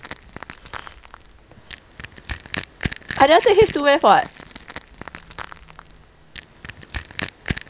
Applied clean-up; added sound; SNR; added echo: none; Crushing; 10 dB; none.